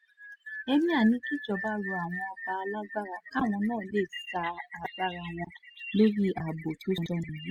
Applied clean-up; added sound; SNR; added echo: classical method spectral subtraction.